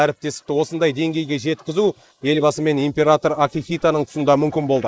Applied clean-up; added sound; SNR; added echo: neural mask model Resemble Enhance denoiser.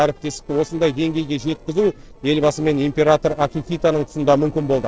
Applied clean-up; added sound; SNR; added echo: neural separator model SepFormer DNS4.